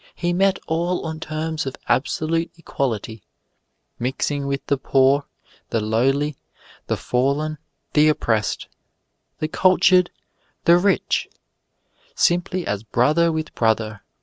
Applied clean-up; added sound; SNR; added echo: none; none; none; none.